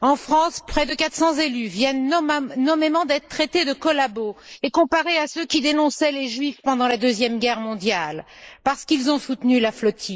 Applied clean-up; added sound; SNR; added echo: neural mask model Resemble Enhance denoiser.